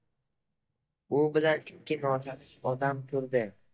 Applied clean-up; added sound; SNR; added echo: neural mask model DeepFilterNet 3.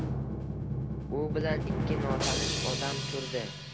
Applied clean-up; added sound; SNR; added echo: none; Drum; -5 dB; none.